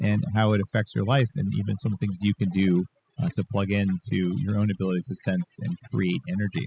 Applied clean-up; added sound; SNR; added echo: classical method spectral subtraction.